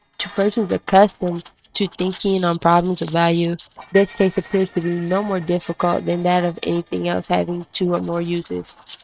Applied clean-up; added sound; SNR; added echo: neural mask model RNNoise.